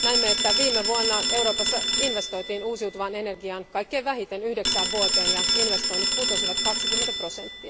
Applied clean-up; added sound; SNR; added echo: none; Telephone; -4 dB; none.